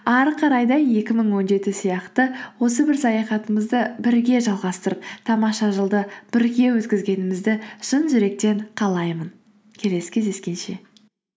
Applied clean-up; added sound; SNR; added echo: none; none; none; none.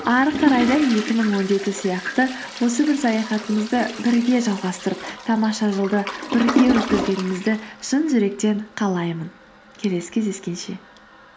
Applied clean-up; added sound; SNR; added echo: none; Toilet flush; 8 dB; none.